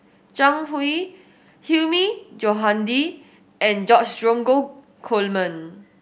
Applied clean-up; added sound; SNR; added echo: none; none; none; none.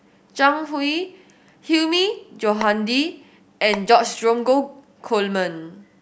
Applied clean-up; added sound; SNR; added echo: none; Telephone; 12 dB; none.